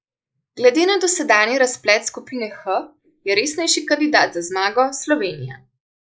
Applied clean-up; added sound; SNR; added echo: neural mask model Resemble Enhance denoiser.